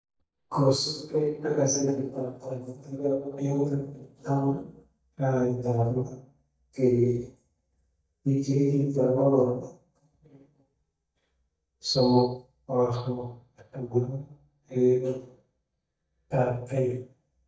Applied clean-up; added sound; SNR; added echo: neural mask model DeepFilterNet 3.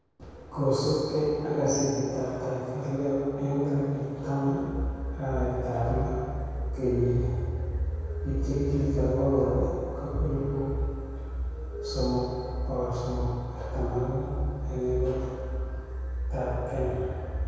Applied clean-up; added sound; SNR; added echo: none; Bowed string instrument; 14 dB; reverberation time 2.2 s.